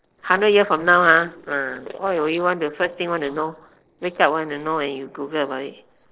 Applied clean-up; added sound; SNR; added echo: neural separator model SepFormer DNS4.